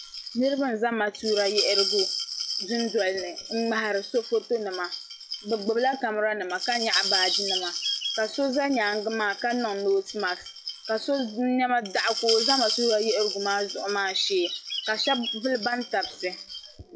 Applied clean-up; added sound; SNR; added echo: classical method log-MMSE.